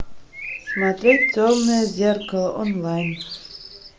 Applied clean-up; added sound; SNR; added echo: none; Bird; 7 dB; none.